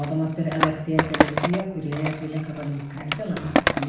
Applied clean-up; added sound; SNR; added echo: none; Skateboard; -1 dB; reverberation time 0.8 s.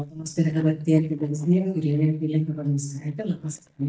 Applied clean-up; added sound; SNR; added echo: neural mask model DeepFilterNet 3.